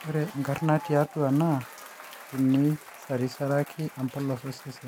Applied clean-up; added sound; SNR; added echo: none; Applause / Crowd / Cheering; 17 dB; none.